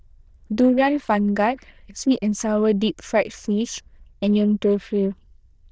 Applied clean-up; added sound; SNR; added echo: neural diffusion model UNIVERSE++.